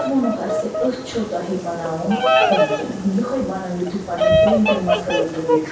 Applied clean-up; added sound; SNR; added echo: none; Bird vocalization, bird call, bird song; -2 dB; reverberation time 0.7 s.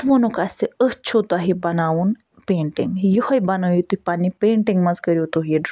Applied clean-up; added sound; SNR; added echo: none; none; none; none.